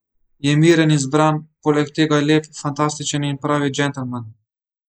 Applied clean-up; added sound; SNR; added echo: neural mask model Resemble Enhance denoiser.